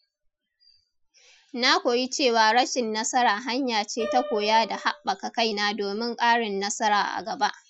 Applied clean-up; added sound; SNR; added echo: classical method Wiener filter.